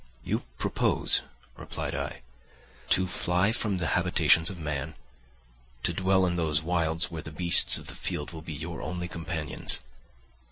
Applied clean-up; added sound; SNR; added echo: none; none; none; none.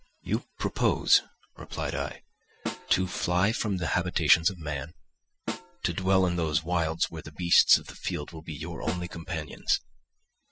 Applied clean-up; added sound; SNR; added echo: classical method spectral subtraction.